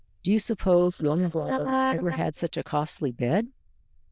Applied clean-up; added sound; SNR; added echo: neural diffusion model UNIVERSE++.